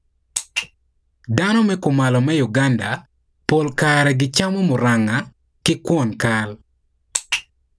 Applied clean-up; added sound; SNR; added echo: none; none; none; none.